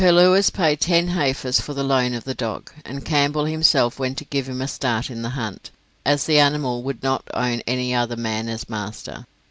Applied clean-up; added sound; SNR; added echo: none; none; none; none.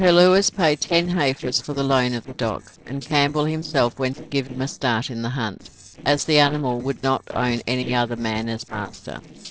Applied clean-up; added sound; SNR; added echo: neural separator model SepFormer DNS4.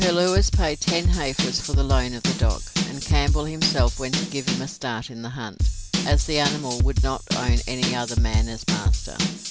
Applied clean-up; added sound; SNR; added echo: none; Drum / Drum kit; -4 dB; none.